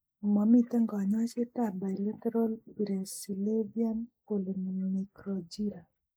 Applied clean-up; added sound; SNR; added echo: neural mask model Resemble Enhance denoiser.